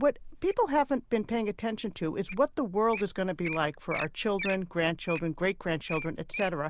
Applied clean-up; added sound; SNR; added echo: none; Wild animals; 13 dB; none.